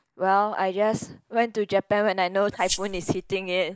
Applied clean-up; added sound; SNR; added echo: neural mask model Resemble Enhance denoiser.